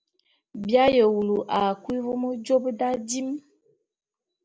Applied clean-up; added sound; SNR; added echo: none; none; none; none.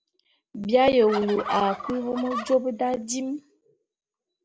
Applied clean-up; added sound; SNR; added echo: none; Fowl; 9 dB; none.